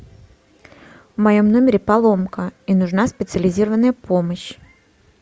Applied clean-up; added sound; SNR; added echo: none; none; none; none.